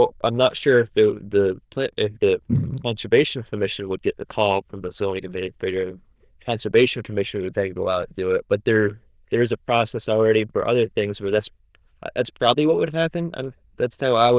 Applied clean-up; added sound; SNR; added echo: neural diffusion model UNIVERSE++.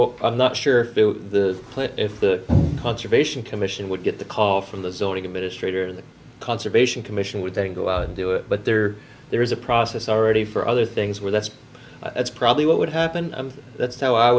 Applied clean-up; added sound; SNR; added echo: none; none; none; none.